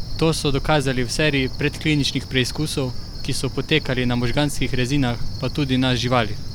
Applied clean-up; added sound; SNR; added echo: none; Cricket; 5 dB; none.